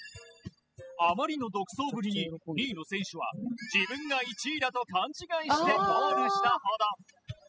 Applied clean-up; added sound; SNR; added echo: classical method spectral subtraction.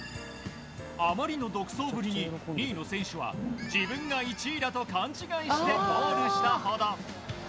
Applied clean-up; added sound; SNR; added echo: none; Engine; 19 dB; none.